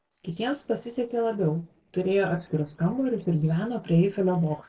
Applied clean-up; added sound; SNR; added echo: neural separator model SepFormer DNS4.